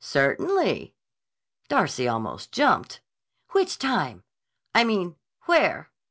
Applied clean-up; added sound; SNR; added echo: none; none; none; none.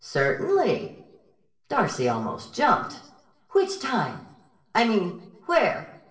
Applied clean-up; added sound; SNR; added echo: none; none; none; reverberation time 0.6 s.